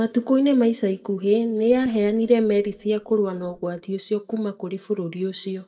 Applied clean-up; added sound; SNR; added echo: neural mask model DeepFilterNet 3.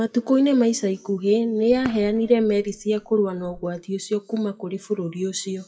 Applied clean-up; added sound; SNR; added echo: classical method WPE with log-MMSE.